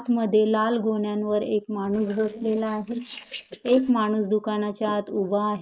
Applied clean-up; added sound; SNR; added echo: neural mask model Resemble Enhance denoiser.